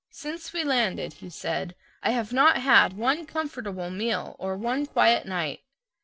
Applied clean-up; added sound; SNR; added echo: neural separator model SepFormer DNS4.